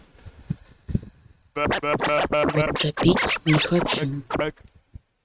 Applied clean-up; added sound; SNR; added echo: neural mask model RNNoise.